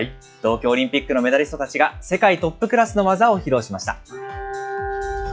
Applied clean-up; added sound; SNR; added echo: classical method log-MMSE.